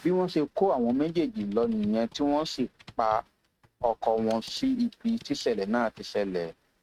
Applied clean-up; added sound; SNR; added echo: neural mask model RNNoise.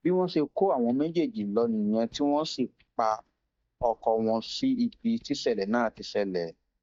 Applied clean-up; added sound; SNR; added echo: neural mask model DeepFilterNet 3.